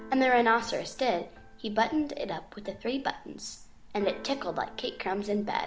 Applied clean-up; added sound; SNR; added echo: none; Keyboard (musical); 18 dB; none.